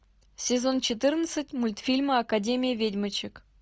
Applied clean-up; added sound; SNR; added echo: none; none; none; none.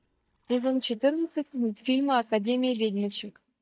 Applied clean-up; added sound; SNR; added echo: neural mask model DeepFilterNet 3.